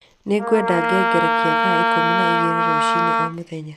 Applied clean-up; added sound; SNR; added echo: none; Wind instrument, woodwind instrument; -4 dB; none.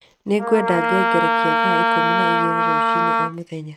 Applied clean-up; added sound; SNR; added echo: neural mask model RNNoise.